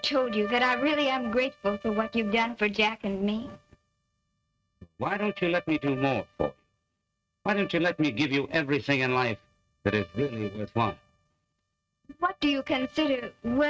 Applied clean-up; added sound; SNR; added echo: neural mask model RNNoise.